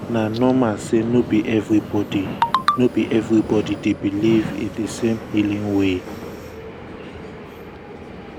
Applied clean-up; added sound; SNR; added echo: none; Subway, metro, underground; 11 dB; none.